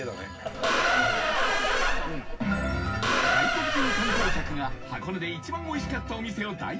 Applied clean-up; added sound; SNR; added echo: none; Squeak; -5 dB; reverberation time 0.4 s.